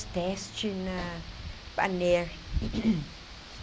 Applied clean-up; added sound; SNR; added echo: none; Rain; 8 dB; none.